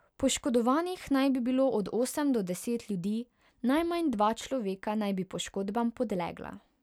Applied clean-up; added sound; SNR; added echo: none; none; none; none.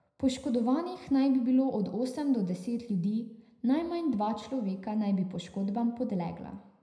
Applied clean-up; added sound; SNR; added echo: none; none; none; reverberation time 0.8 s.